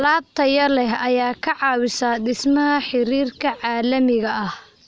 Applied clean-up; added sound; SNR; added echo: none; none; none; none.